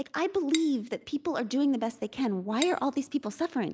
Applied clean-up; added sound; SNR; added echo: none; Cutlery, silverware / Dishes, pots, and pans; 11 dB; none.